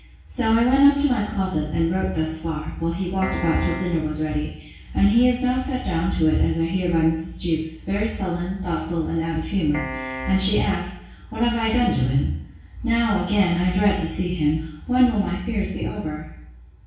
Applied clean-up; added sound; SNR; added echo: none; Piano; 11 dB; reverberation time 0.6 s.